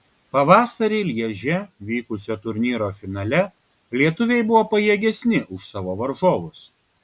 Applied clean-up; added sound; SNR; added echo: none; none; none; none.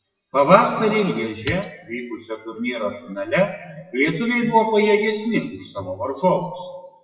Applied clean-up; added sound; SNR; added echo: classical method WPE with log-MMSE.